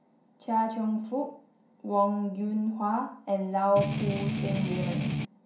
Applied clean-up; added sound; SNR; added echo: none; Strum; 0 dB; reverberation time 0.6 s.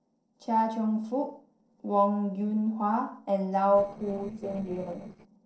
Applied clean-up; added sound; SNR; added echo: neural separator model SepFormer DNS4.